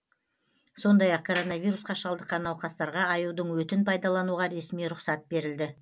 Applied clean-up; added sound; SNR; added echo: none; Clapping; 15 dB; none.